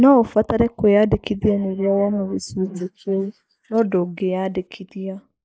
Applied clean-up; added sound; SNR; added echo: neural mask model Resemble Enhance denoiser.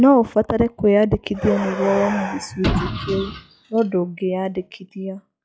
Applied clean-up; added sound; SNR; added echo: classical method log-MMSE.